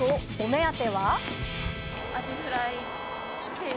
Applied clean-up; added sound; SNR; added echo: none; Keyboard (musical) + Domestic sounds, home sounds; 10 dB; none.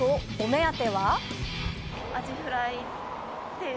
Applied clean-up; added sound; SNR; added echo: none; none; none; none.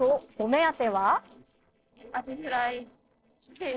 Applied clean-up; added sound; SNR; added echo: neural separator model SepFormer DNS4.